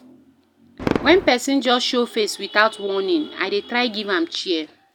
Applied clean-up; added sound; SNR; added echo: none; Fireworks; 13 dB; none.